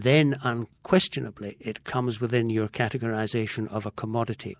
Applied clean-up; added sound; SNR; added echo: none; none; none; none.